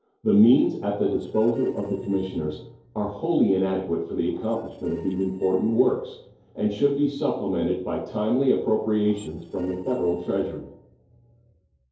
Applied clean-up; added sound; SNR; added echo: neural separator model SepFormer DNS4.